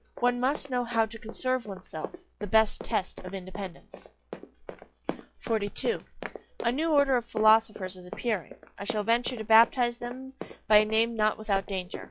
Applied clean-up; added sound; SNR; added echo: classical method log-MMSE.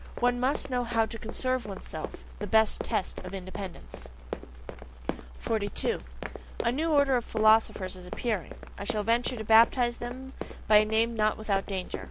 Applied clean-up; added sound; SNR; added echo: none; Run; 12 dB; none.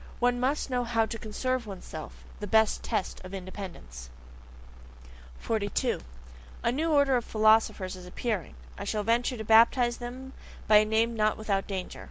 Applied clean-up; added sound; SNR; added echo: none; none; none; none.